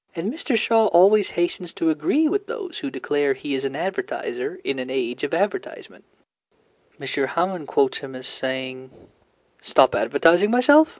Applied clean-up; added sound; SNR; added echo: none; none; none; none.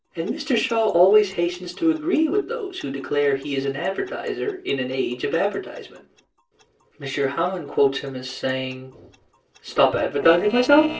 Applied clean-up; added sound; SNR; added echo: neural separator model SepFormer DNS4.